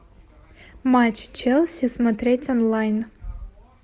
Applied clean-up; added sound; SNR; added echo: none; none; none; none.